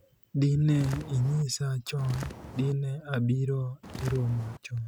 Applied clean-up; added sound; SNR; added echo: none; Walk, footsteps; 11 dB; none.